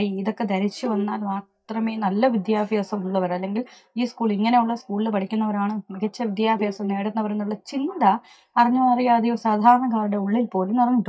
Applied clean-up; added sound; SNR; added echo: neural mask model DeepFilterNet 3.